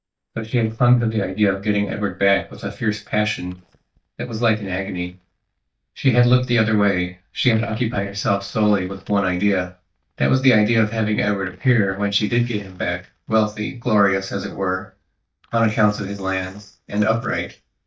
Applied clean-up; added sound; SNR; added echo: neural mask model DeepFilterNet 3.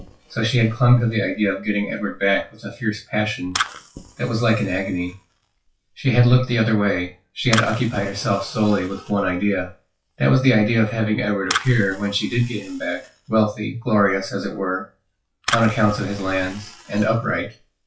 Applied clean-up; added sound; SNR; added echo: classical method WPE with log-MMSE.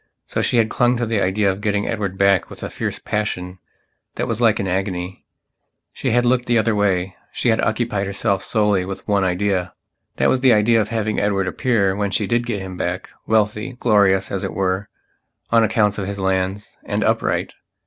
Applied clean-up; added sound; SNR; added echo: none; none; none; none.